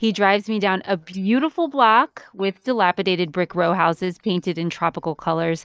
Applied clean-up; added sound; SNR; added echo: neural mask model DeepFilterNet 3.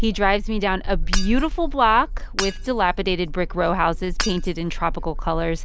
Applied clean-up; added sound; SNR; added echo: none; Shatter / Hammer; 13 dB; none.